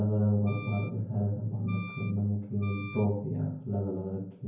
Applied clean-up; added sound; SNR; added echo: none; Wind instrument, woodwind instrument; 17 dB; reverberation time 0.9 s.